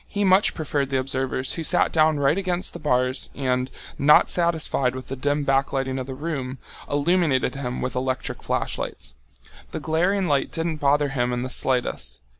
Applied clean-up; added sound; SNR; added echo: none; none; none; none.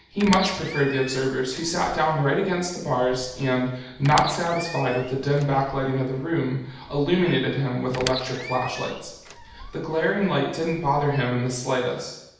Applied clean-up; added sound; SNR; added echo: none; Squeak; 14 dB; reverberation time 0.8 s.